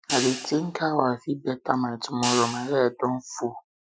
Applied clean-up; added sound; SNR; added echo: classical method Wiener filter.